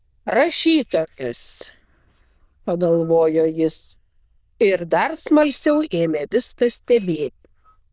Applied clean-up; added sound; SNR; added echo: neural diffusion model UNIVERSE++.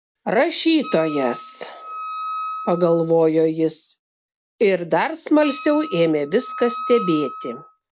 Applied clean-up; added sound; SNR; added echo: none; Wind instrument, woodwind instrument; 12 dB; none.